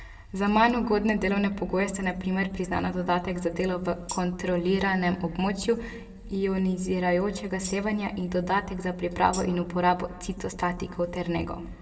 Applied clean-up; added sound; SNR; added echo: none; Tambourine; 18 dB; reverberation time 1.4 s.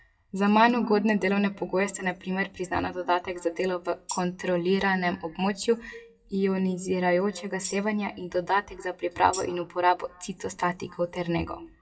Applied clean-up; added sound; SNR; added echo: classical method WPE with log-MMSE.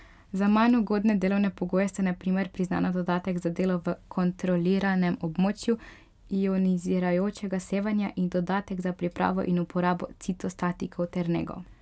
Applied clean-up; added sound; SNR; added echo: none; none; none; none.